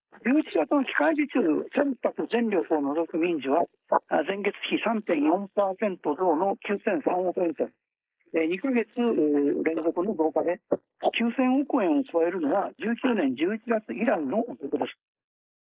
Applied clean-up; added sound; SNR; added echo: neural mask model Resemble Enhance denoiser.